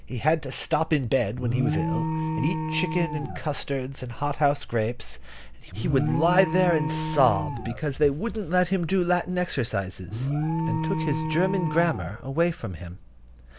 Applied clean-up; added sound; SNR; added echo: none; Alarm; 5 dB; none.